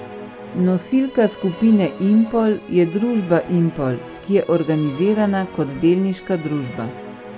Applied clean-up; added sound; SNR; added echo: none; Musical instrument; 16 dB; none.